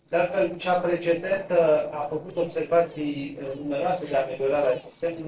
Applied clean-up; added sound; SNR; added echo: neural separator model SepFormer DNS4.